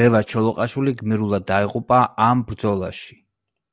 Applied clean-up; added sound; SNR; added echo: none; none; none; none.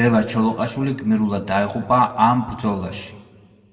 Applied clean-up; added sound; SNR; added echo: none; none; none; reverberation time 1.3 s.